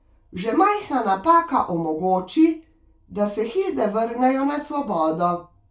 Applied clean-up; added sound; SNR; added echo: none; none; none; reverberation time 0.2 s.